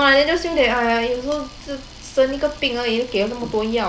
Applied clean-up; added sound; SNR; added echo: none; Camera; 19 dB; none.